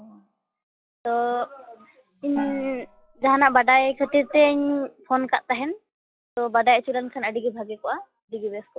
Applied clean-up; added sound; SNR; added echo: classical method log-MMSE.